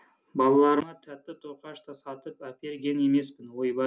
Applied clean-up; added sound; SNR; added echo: none; none; none; none.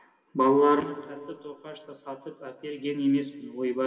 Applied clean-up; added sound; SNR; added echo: none; none; none; reverberation time 1.9 s.